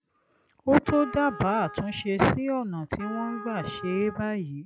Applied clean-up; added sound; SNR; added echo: classical method log-MMSE.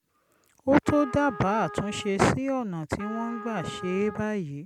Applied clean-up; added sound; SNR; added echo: none; Trumpet; 14 dB; none.